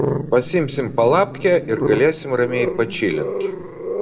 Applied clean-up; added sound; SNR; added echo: none; Growling; 6 dB; reverberation time 1.9 s.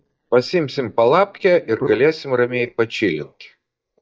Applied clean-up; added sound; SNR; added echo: neural mask model DeepFilterNet 3.